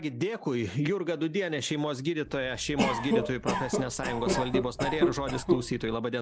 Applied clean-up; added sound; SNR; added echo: none; Cough; 0 dB; none.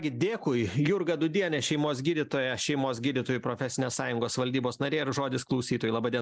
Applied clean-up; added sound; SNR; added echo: none; none; none; none.